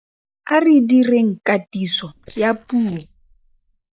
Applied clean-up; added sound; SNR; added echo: neural mask model Resemble Enhance denoiser.